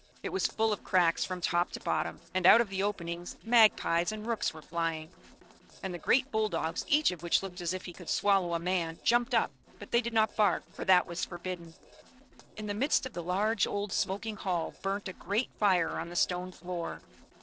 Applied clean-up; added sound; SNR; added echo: neural separator model SepFormer DNS4.